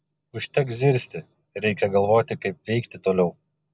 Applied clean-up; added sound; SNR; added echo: none; none; none; none.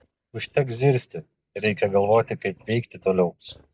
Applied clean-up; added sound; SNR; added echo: neural mask model DeepFilterNet 3.